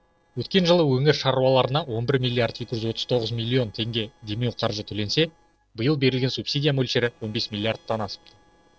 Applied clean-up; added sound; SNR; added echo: neural separator model SepFormer DNS4.